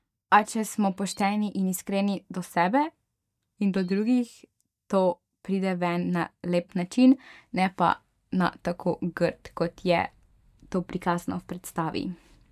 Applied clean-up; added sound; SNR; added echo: neural mask model DeepFilterNet 3.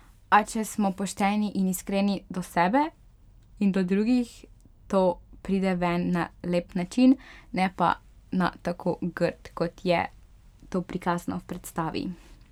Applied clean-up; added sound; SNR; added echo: none; none; none; none.